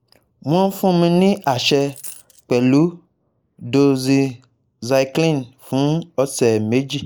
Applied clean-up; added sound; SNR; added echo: neural mask model Resemble Enhance denoiser.